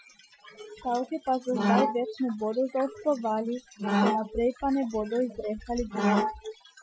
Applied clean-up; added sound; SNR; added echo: classical method Wiener filter.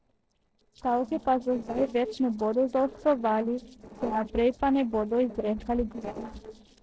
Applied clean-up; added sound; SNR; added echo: neural separator model SepFormer DNS4.